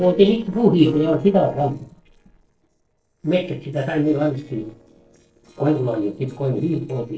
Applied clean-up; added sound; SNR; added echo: neural separator model SepFormer DNS4.